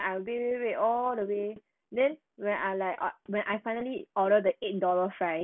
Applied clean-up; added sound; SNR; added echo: none; none; none; none.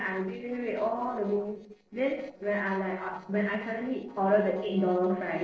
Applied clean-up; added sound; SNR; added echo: neural separator model SepFormer DNS4.